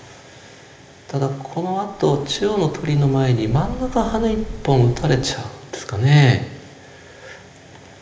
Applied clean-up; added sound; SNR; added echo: none; Bird; 12 dB; reverberation time 0.8 s.